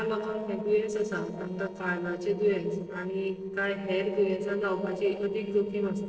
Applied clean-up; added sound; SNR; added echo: neural separator model SepFormer DNS4.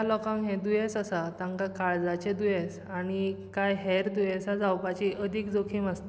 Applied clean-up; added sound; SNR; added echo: none; none; none; none.